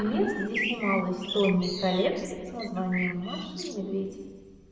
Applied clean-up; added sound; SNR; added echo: none; Bird; 7 dB; reverberation time 1.5 s.